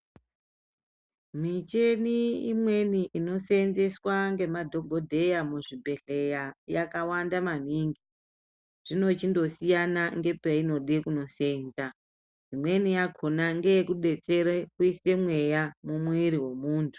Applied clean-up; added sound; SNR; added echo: none; none; none; none.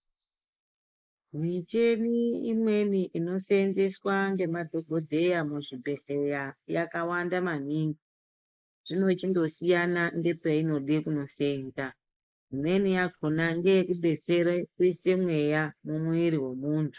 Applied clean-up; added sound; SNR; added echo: neural mask model Resemble Enhance denoiser.